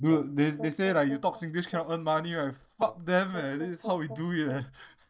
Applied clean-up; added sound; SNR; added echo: neural mask model DeepFilterNet 3.